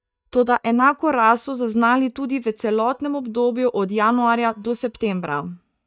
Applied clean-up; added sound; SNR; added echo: neural mask model DeepFilterNet 3.